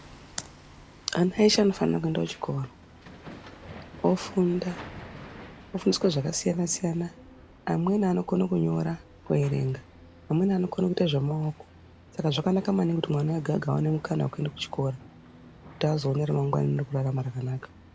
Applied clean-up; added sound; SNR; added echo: none; Hammer; 20 dB; none.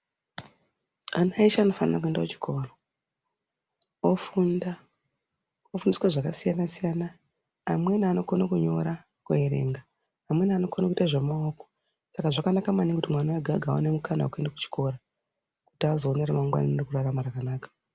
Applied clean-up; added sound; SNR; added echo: none; none; none; none.